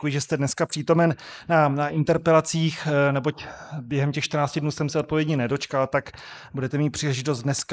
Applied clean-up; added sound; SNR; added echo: neural mask model Resemble Enhance denoiser.